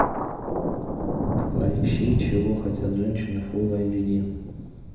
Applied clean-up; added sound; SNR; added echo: none; Thunder; -1 dB; reverberation time 1.0 s.